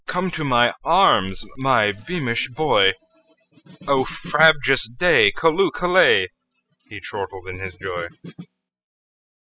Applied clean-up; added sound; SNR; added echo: classical method spectral subtraction.